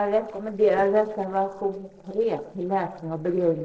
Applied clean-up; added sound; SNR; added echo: neural separator model SepFormer DNS4.